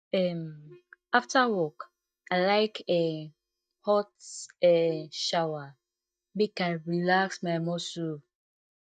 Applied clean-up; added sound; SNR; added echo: neural mask model DeepFilterNet 3.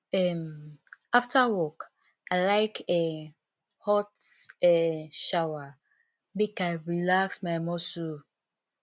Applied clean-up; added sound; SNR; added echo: none; none; none; none.